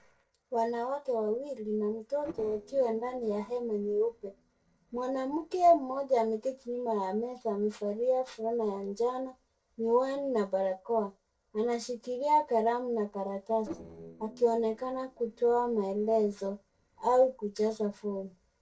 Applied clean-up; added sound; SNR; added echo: neural separator model SepFormer DNS4.